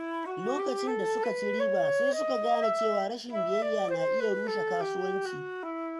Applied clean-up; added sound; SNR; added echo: none; Wind instrument, woodwind instrument; -4 dB; none.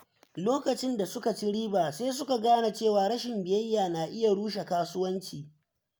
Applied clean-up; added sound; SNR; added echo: none; none; none; none.